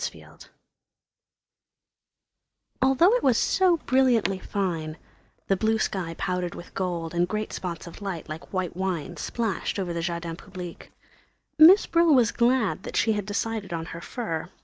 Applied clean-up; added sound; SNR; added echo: neural mask model DeepFilterNet 3.